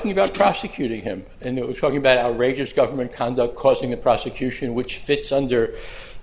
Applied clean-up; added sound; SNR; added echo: none; none; none; none.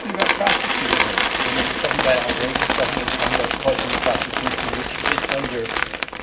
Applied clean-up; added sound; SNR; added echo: none; Coin (dropping); -4 dB; reverberation time 0.4 s.